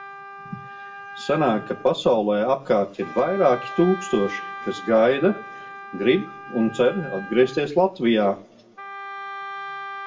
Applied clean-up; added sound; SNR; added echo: none; Wind instrument, woodwind instrument; 14 dB; reverberation time 0.4 s.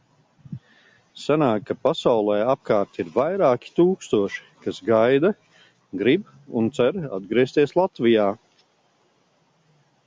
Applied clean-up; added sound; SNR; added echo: none; none; none; none.